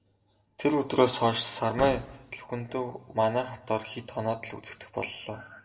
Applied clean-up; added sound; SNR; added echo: none; Slam / Car; 17 dB; reverberation time 1.2 s.